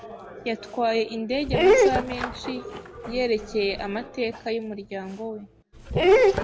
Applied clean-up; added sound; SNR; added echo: none; Dog; -4 dB; none.